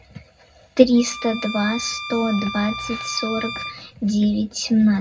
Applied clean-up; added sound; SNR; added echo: none; Bowed string instrument; 11 dB; reverberation time 0.3 s.